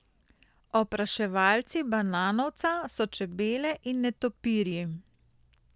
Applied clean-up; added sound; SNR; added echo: none; none; none; none.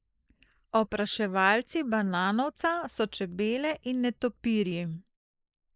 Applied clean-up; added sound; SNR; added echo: neural mask model Resemble Enhance denoiser.